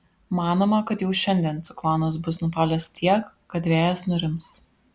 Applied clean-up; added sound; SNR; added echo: none; none; none; none.